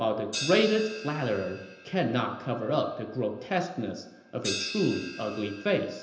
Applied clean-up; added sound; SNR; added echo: none; Crash cymbal; 12 dB; reverberation time 0.8 s.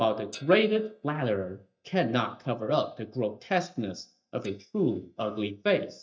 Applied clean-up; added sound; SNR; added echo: neural mask model DeepFilterNet 3.